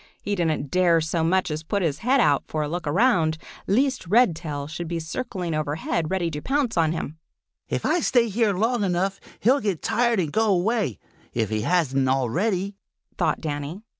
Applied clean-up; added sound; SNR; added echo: none; none; none; none.